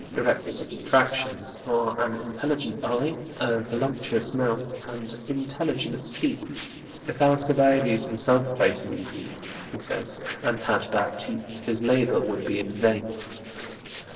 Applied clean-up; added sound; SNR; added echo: neural separator model SepFormer DNS4.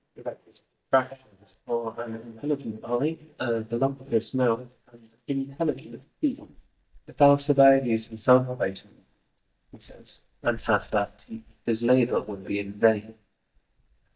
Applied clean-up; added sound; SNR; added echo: neural mask model DeepFilterNet 3.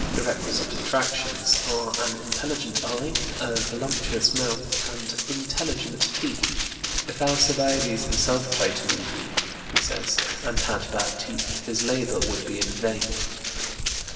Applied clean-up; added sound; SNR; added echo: none; Run; 1 dB; reverberation time 2.3 s.